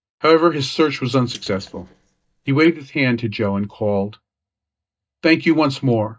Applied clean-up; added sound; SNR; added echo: neural mask model DeepFilterNet 3.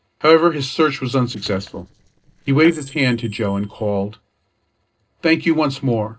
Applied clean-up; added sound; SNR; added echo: neural separator model SepFormer DNS4.